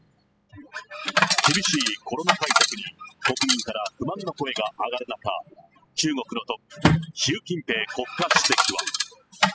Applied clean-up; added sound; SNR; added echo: classical method spectral subtraction.